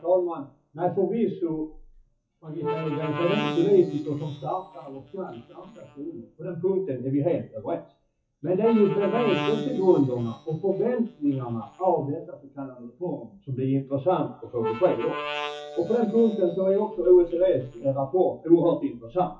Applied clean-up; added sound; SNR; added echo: classical method WPE with log-MMSE.